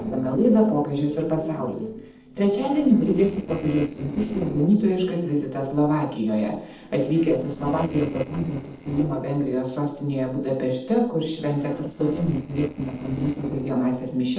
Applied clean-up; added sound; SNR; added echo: neural separator model SepFormer DNS4.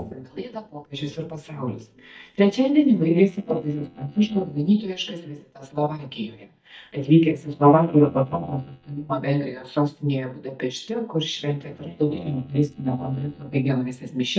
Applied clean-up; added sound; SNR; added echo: neural mask model DeepFilterNet 3.